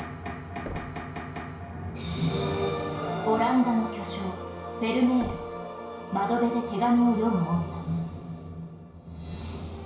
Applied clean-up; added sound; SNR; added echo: none; Knock; 18 dB; reverberation time 0.6 s.